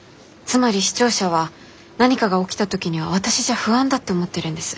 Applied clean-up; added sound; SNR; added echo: none; none; none; none.